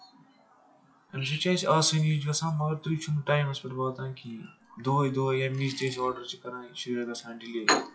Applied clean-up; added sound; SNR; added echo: classical method WPE with log-MMSE.